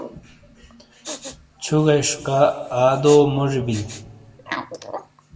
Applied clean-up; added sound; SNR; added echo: none; Respiratory sounds; 16 dB; reverberation time 1.0 s.